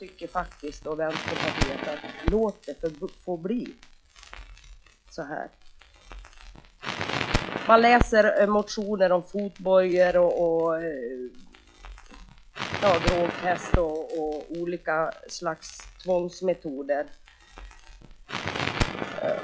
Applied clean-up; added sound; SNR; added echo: classical method log-MMSE.